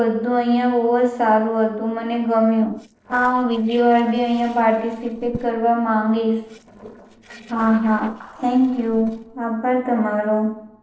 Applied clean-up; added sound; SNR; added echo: neural separator model SepFormer DNS4.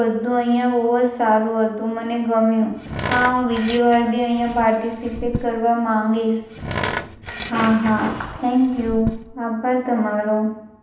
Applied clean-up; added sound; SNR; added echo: none; Tools; 10 dB; reverberation time 0.9 s.